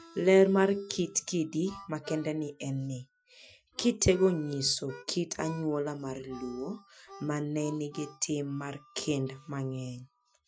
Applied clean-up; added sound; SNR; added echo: classical method Wiener filter.